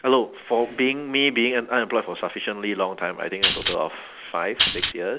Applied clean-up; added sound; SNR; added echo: none; Tambourine; -3 dB; none.